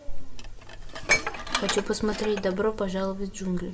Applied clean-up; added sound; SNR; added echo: none; Dishes, pots, and pans; 4 dB; reverberation time 1.7 s.